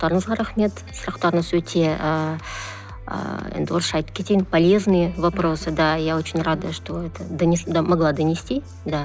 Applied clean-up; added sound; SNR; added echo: none; none; none; none.